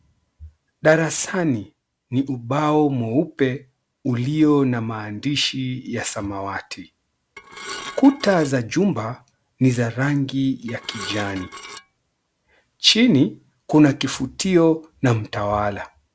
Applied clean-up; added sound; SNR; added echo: none; Dishes, pots, and pans / Glass; 14 dB; none.